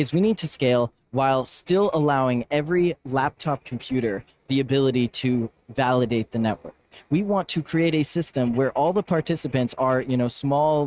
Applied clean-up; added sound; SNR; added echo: neural mask model RNNoise.